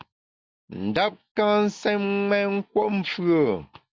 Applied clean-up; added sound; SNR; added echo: none; none; none; none.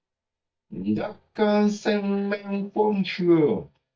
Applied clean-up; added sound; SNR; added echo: neural mask model DeepFilterNet 3.